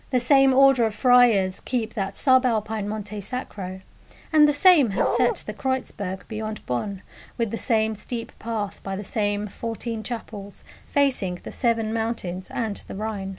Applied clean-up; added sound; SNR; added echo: none; Bark; -1 dB; none.